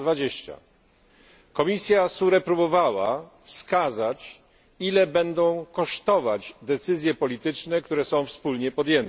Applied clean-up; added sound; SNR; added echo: none; none; none; none.